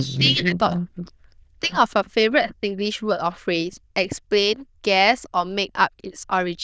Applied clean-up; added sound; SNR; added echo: neural diffusion model UNIVERSE++.